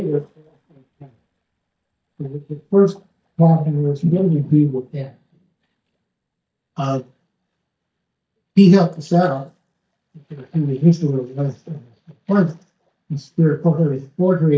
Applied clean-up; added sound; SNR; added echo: neural mask model DeepFilterNet 3.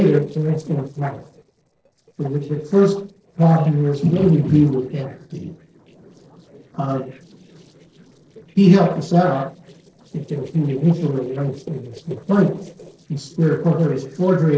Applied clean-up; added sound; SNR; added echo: neural separator model SepFormer DNS4.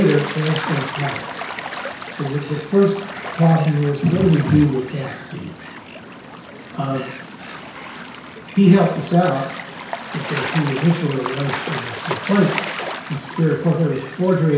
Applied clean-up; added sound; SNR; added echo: none; Gull, seagull / Waves, surf; 10 dB; reverberation time 0.6 s.